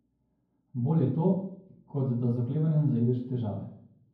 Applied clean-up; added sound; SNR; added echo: none; none; none; reverberation time 0.9 s.